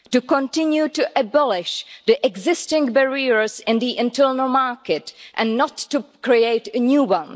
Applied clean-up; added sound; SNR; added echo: none; none; none; none.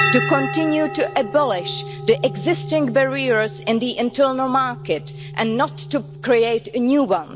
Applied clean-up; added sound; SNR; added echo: none; Bell; 8 dB; none.